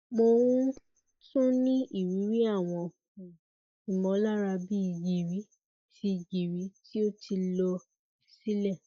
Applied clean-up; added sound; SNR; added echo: neural mask model DeepFilterNet 3.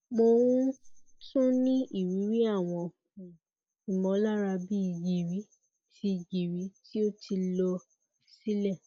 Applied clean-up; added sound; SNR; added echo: neural mask model Resemble Enhance denoiser.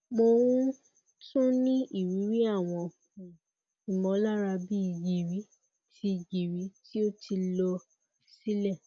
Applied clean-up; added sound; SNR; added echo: none; none; none; none.